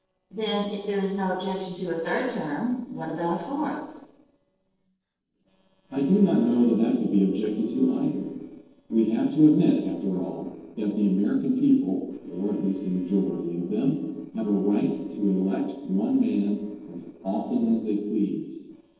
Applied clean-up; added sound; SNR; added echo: neural separator model SepFormer DNS4.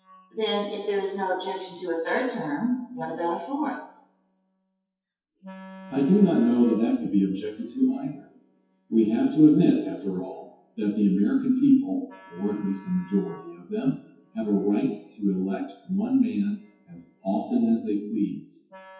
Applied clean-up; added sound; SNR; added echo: classical method WPE with log-MMSE.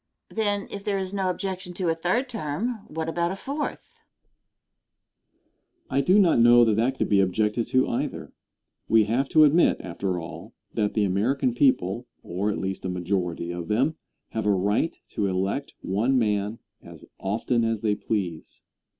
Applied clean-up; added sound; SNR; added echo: none; none; none; none.